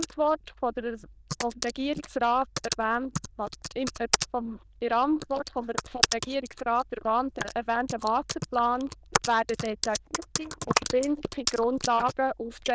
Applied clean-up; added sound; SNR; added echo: neural diffusion model UNIVERSE++.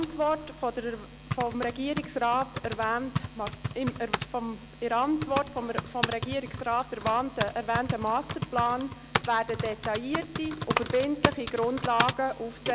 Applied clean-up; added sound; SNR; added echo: none; Typing; 3 dB; none.